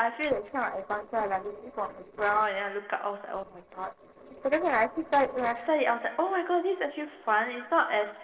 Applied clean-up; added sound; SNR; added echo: neural separator model SepFormer DNS4.